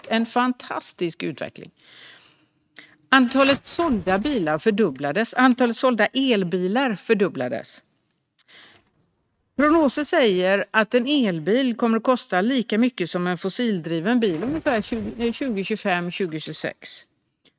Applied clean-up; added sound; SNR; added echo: neural mask model RNNoise.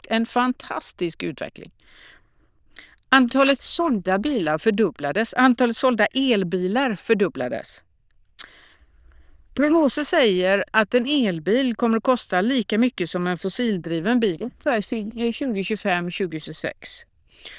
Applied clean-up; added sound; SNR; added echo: neural diffusion model UNIVERSE++.